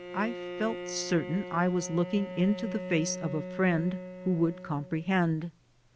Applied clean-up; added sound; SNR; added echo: none; Bowed string instrument; 10 dB; none.